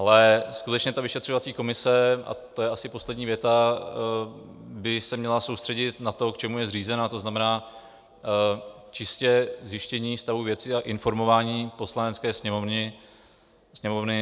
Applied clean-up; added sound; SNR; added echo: none; none; none; none.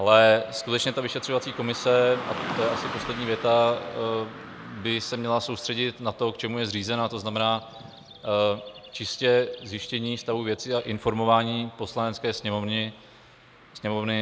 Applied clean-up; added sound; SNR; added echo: none; Car passing by / Traffic noise, roadway noise; 15 dB; none.